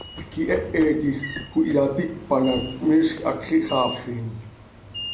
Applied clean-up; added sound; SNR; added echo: none; Sliding door / Train; 13 dB; none.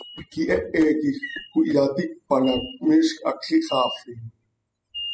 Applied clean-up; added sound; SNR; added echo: classical method spectral subtraction.